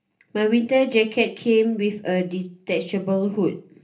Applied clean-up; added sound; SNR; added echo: none; none; none; reverberation time 0.3 s.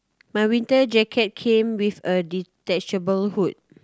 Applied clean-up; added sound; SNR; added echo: none; none; none; none.